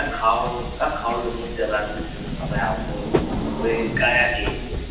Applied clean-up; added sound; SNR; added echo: none; Subway, metro, underground; 3 dB; reverberation time 0.9 s.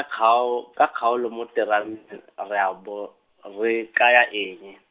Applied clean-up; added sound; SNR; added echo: none; none; none; none.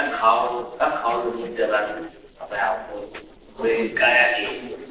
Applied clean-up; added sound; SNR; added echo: neural separator model SepFormer DNS4.